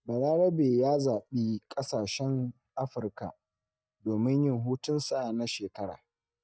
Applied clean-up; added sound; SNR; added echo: neural mask model DeepFilterNet 3.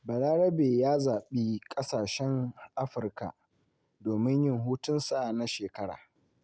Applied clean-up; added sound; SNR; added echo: none; none; none; none.